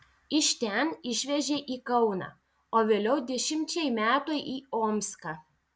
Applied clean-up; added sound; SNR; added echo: none; none; none; none.